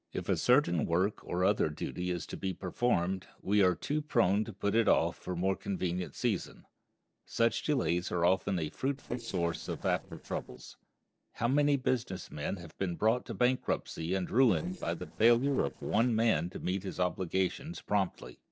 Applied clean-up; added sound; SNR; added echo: neural separator model SepFormer DNS4.